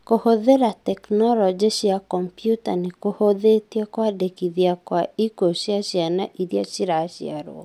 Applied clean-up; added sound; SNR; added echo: none; none; none; none.